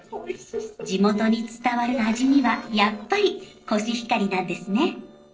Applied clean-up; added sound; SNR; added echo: neural separator model SepFormer DNS4.